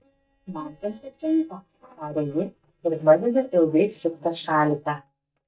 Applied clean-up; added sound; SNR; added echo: neural mask model DeepFilterNet 3.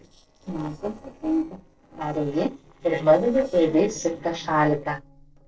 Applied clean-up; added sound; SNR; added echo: neural separator model SepFormer DNS4.